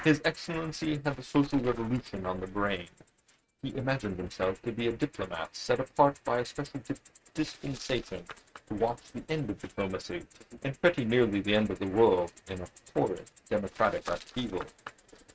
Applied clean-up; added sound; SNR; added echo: neural mask model RNNoise.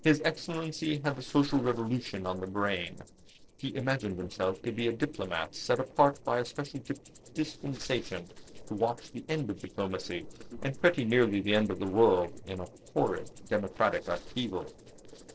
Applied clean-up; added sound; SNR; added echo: neural separator model SepFormer DNS4.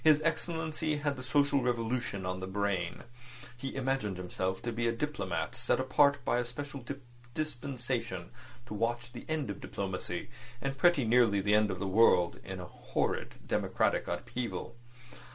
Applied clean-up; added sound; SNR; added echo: none; none; none; none.